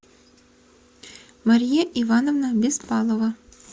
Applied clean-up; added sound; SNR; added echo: none; none; none; none.